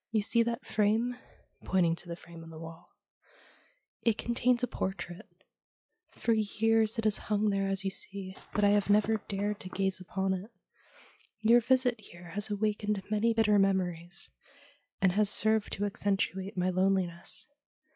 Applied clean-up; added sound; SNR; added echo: classical method log-MMSE.